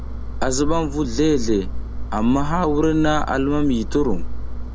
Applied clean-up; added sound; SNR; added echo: none; Engine; 2 dB; none.